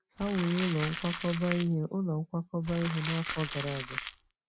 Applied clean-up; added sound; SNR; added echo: none; Crumpling, crinkling; 7 dB; none.